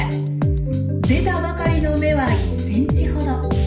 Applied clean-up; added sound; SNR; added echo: none; Bass guitar; -3 dB; reverberation time 0.7 s.